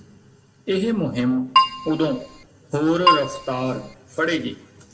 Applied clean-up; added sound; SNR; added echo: none; Keyboard (musical); -3 dB; reverberation time 0.6 s.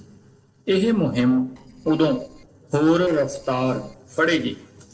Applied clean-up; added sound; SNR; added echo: neural separator model SepFormer DNS4.